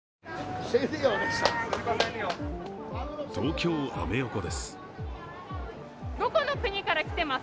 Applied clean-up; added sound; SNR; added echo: none; none; none; none.